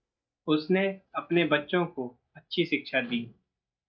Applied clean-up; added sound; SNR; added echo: neural mask model DeepFilterNet 3.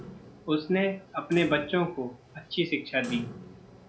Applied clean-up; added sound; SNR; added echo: none; Clock; 16 dB; none.